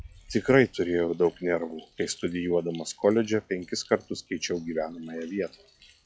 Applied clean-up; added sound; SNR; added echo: classical method log-MMSE.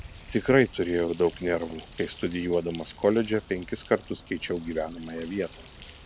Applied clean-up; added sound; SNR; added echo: none; Bird; 18 dB; none.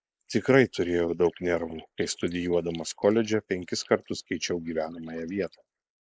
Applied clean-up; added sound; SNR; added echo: neural mask model Resemble Enhance denoiser.